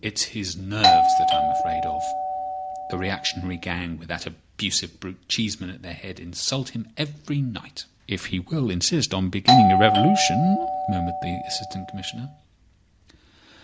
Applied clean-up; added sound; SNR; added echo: none; Doorbell; -5 dB; none.